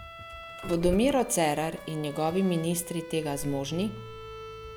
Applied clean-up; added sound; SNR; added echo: none; Slam / Engine starting + Bowed string instrument; 14 dB; none.